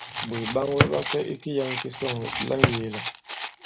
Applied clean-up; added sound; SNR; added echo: none; Drawer open or close + Rattle; -1 dB; none.